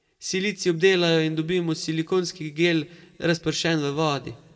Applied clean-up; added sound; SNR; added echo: none; none; none; reverberation time 1.1 s.